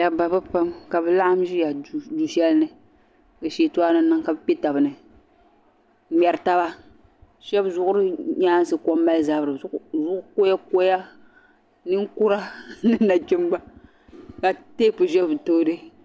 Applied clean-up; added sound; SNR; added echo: none; none; none; none.